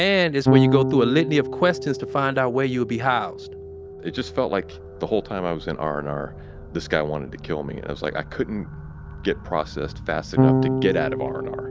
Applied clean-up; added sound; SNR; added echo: none; Electric guitar / Bass guitar; 3 dB; none.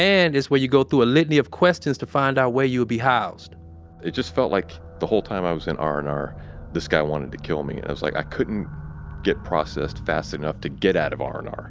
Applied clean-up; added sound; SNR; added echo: none; none; none; none.